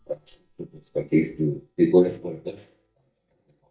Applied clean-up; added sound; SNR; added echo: neural mask model DeepFilterNet 3.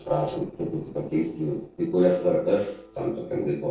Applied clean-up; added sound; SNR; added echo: neural separator model SepFormer DNS4.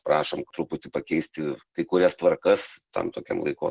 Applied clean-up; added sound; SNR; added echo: none; none; none; none.